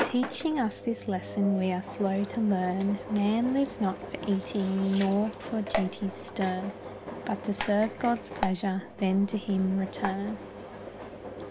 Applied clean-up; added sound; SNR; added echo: none; Engine; 9 dB; none.